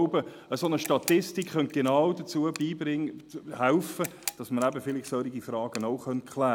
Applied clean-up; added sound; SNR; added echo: none; Camera; 17 dB; none.